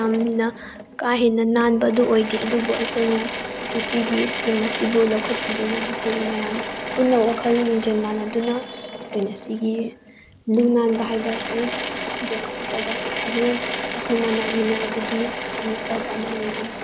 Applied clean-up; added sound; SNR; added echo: none; Drill / Mechanisms; 6 dB; none.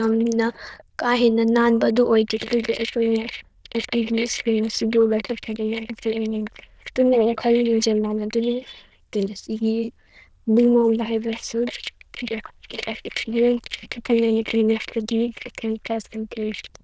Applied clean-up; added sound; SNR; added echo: neural diffusion model UNIVERSE++.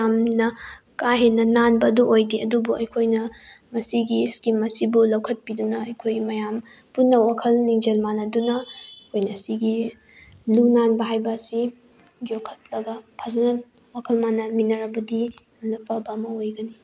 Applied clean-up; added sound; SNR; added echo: none; none; none; none.